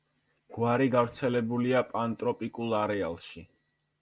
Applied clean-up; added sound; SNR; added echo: none; none; none; none.